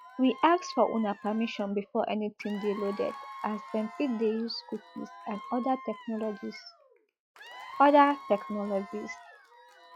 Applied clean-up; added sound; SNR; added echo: classical method log-MMSE.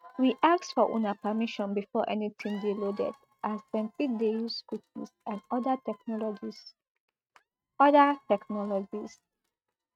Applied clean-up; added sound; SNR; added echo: neural mask model RNNoise.